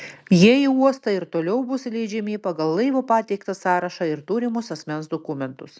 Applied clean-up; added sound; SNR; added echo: none; none; none; none.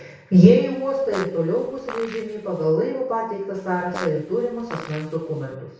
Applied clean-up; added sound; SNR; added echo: none; Fart; 17 dB; reverberation time 0.6 s.